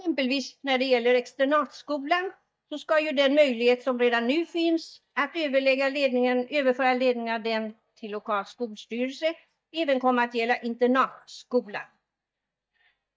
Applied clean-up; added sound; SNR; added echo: neural mask model DeepFilterNet 3.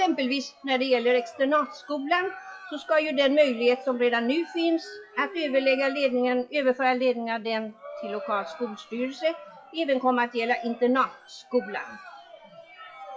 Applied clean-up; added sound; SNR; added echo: classical method WPE with log-MMSE.